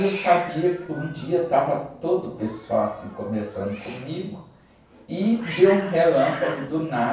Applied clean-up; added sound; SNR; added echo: none; Hiss; 16 dB; reverberation time 0.7 s.